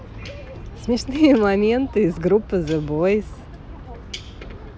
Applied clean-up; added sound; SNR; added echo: none; none; none; none.